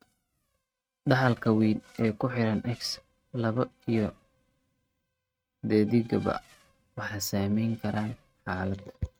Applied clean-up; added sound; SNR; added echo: neural mask model RNNoise.